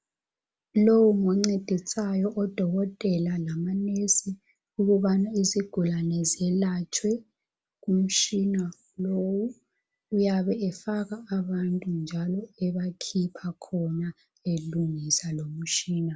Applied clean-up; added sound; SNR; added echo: none; none; none; none.